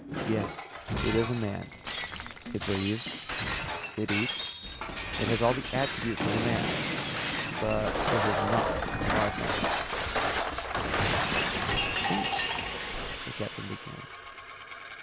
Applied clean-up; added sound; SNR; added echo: none; Shatter; -3 dB; none.